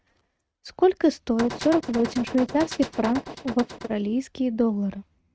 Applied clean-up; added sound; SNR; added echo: neural mask model RNNoise.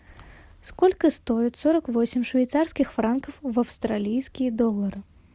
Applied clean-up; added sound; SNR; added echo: none; none; none; none.